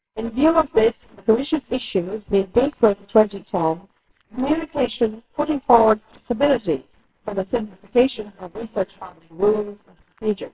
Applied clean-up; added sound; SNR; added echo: neural separator model SepFormer WHAMR!.